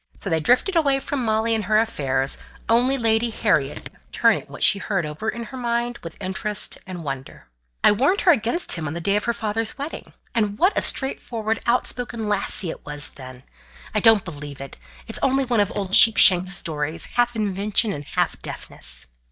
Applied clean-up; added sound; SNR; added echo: neural mask model DeepFilterNet 3.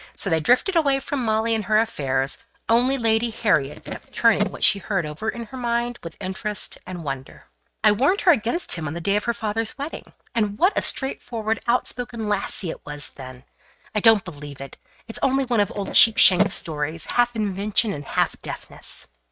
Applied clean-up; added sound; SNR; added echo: neural mask model RNNoise.